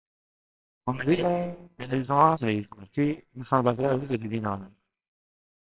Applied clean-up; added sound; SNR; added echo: neural separator model SepFormer WHAMR!.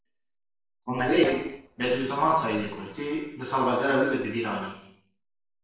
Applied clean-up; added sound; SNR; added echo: neural separator model SepFormer DNS4.